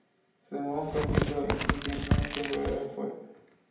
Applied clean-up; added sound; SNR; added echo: none; Tearing; -3 dB; reverberation time 0.8 s.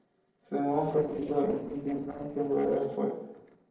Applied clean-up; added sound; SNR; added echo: neural separator model SepFormer DNS4.